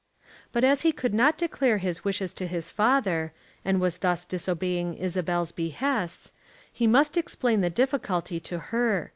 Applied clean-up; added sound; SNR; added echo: none; none; none; none.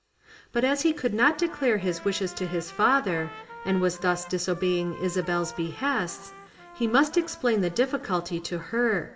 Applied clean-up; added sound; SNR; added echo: none; Trumpet; 19 dB; reverberation time 1.5 s.